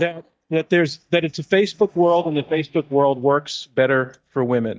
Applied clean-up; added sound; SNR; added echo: neural mask model DeepFilterNet 3.